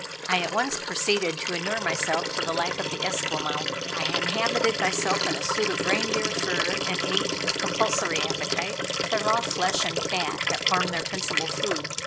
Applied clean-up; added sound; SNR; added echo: none; Liquid; -1 dB; none.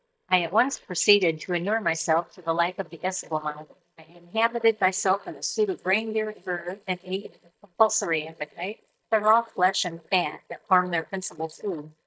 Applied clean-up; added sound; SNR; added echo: neural mask model DeepFilterNet 3.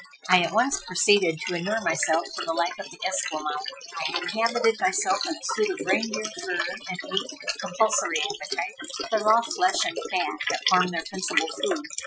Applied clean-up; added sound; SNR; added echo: classical method Wiener filter.